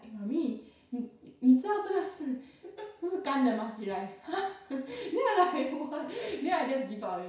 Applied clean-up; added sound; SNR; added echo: none; none; none; reverberation time 0.6 s.